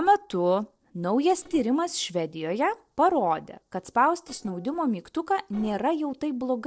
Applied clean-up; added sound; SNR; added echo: neural separator model SepFormer DNS4.